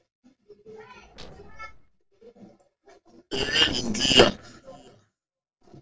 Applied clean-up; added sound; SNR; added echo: neural separator model SepFormer DNS4.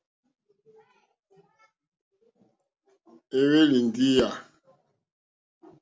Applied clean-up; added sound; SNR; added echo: none; none; none; none.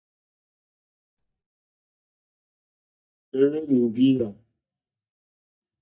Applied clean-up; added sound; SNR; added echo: neural mask model DeepFilterNet 3.